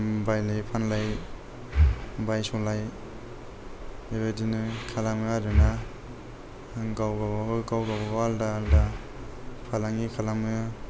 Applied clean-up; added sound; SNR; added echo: none; Breathing; 0 dB; none.